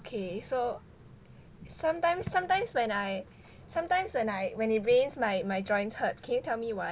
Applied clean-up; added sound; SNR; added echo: none; none; none; none.